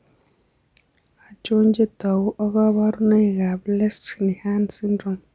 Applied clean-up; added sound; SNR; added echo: none; none; none; none.